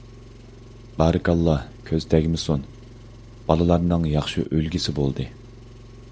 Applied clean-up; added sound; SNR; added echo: none; Engine; 19 dB; none.